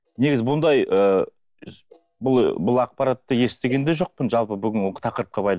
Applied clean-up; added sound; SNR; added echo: neural mask model DeepFilterNet 3.